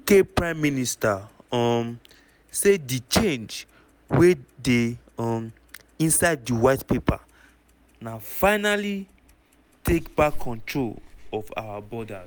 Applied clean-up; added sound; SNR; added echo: none; Clock; 16 dB; none.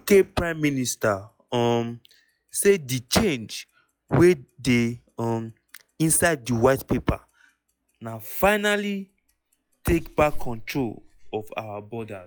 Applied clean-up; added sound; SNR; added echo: classical method log-MMSE.